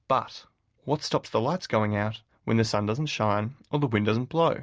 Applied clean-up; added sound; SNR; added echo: none; none; none; none.